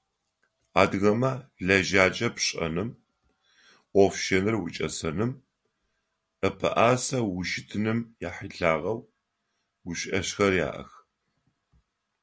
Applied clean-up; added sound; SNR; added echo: none; none; none; none.